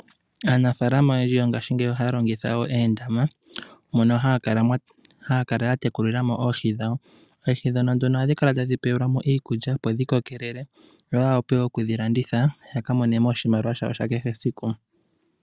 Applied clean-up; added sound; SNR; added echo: none; none; none; none.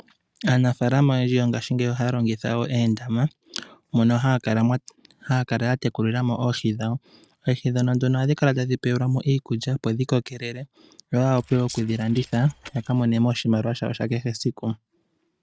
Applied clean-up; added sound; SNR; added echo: neural mask model RNNoise.